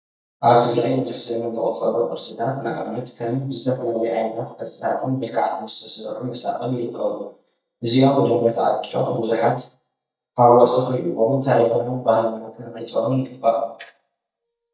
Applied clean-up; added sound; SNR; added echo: neural mask model DeepFilterNet 3.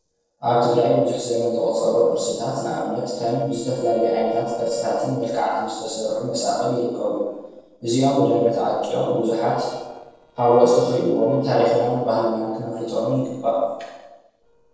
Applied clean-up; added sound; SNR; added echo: neural separator model SepFormer DNS4.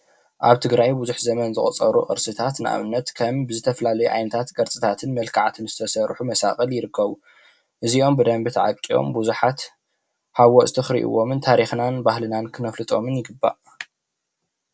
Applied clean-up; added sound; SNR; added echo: none; none; none; none.